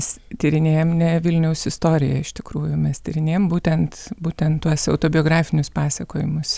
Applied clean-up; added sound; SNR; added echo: none; none; none; none.